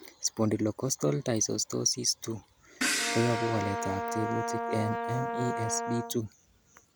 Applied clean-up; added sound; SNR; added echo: none; Crash cymbal + Brass instrument; 1 dB; none.